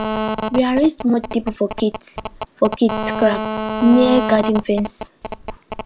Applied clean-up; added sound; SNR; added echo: none; Telephone; 6 dB; none.